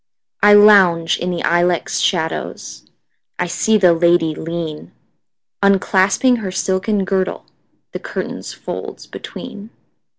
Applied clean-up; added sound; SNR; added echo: none; none; none; none.